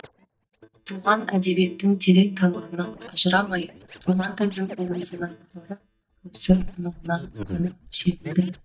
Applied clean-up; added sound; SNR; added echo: neural mask model DeepFilterNet 3.